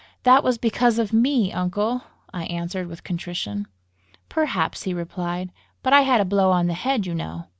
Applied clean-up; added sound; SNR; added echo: none; none; none; none.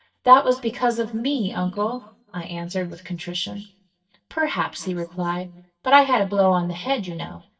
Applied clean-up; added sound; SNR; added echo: neural mask model DeepFilterNet 3.